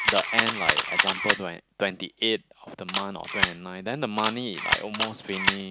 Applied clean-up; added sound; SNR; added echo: none; Camera; -5 dB; none.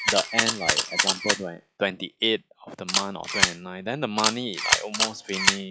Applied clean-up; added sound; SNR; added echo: classical method log-MMSE.